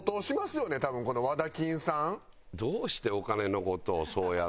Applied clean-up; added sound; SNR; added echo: none; none; none; none.